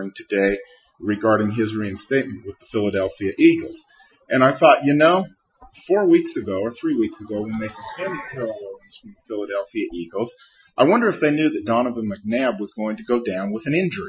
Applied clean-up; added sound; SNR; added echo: classical method Wiener filter.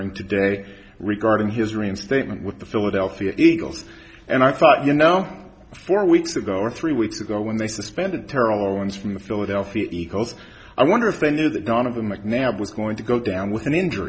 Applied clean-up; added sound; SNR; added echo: none; none; none; none.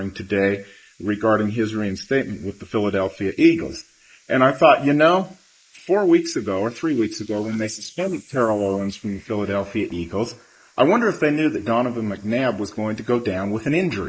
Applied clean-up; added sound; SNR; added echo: neural mask model Resemble Enhance denoiser.